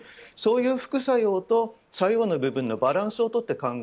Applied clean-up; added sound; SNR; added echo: none; none; none; none.